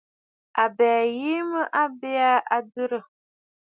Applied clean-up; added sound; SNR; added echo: none; none; none; none.